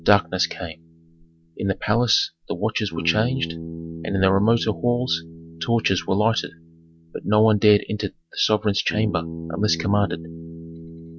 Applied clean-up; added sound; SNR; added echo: none; Bass guitar; 13 dB; none.